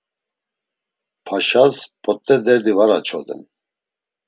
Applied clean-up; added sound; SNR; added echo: none; none; none; none.